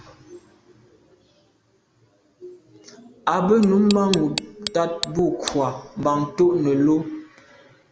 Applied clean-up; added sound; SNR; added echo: none; Tick; 11 dB; none.